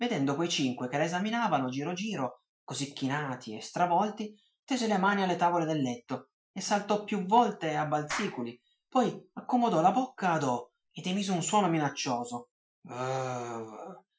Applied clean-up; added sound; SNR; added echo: classical method Wiener filter.